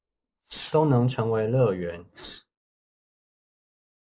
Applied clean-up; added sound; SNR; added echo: neural mask model Resemble Enhance denoiser.